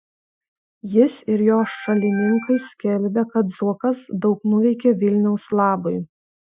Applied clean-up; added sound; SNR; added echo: classical method Wiener filter.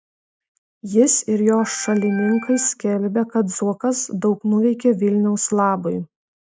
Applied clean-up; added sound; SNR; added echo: neural mask model RNNoise.